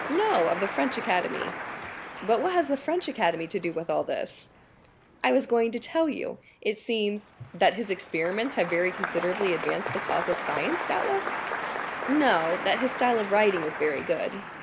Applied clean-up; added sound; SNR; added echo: none; Applause; 8 dB; none.